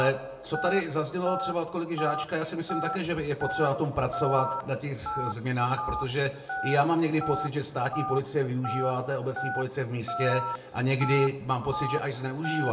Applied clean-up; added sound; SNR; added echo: none; Telephone; 7 dB; reverberation time 0.5 s.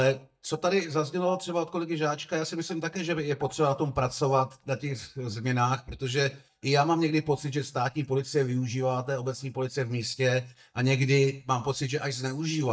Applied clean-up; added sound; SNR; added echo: neural mask model DeepFilterNet 3.